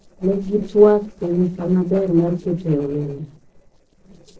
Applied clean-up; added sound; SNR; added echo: neural separator model SepFormer DNS4.